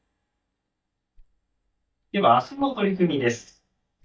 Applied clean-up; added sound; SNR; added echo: neural mask model DeepFilterNet 3.